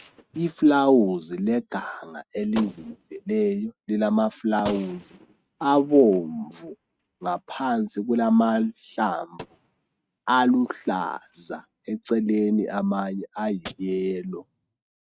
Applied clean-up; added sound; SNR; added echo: neural mask model RNNoise.